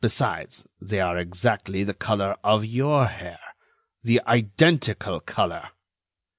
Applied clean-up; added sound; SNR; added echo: none; none; none; none.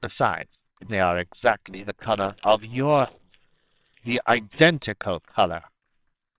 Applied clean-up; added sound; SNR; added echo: neural separator model SepFormer WHAMR!.